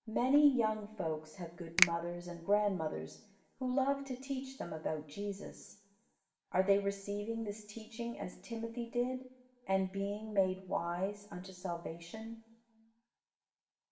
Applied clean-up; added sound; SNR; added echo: none; Finger snapping; 3 dB; reverberation time 1.0 s.